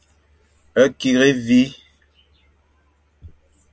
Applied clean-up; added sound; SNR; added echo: none; none; none; none.